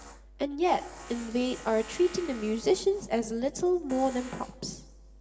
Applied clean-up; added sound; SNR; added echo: none; Tools; 17 dB; reverberation time 1.2 s.